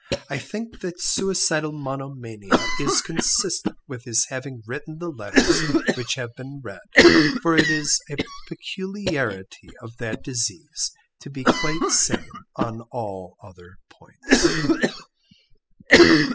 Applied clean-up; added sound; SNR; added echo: classical method spectral subtraction.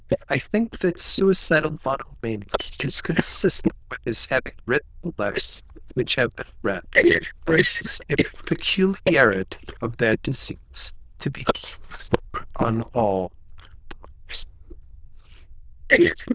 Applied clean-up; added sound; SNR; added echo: neural diffusion model UNIVERSE++.